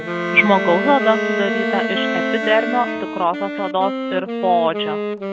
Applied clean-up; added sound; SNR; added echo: none; Wind instrument, woodwind instrument + Bowed string instrument; 2 dB; none.